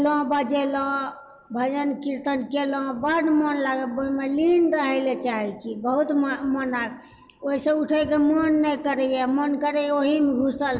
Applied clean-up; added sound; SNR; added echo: none; none; none; none.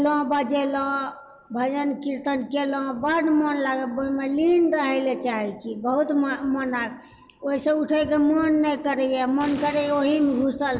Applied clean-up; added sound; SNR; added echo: none; Explosion; 15 dB; none.